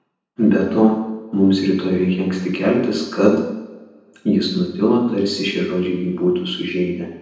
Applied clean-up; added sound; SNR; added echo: none; none; none; reverberation time 0.9 s.